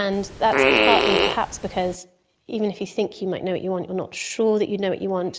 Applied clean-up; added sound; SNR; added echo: none; Fart; -3 dB; none.